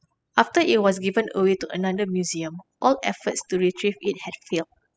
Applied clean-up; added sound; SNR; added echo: classical method spectral subtraction.